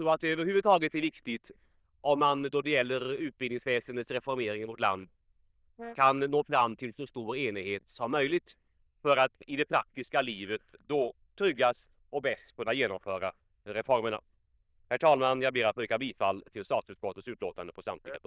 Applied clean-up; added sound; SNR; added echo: neural diffusion model UNIVERSE++.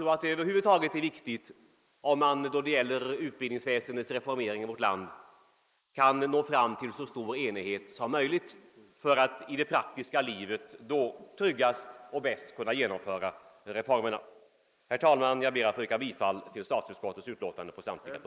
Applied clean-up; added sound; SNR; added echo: neural mask model Resemble Enhance denoiser.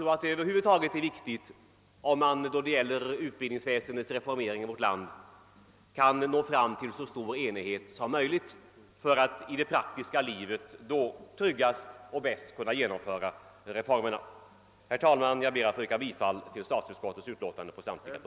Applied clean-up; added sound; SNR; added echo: none; none; none; none.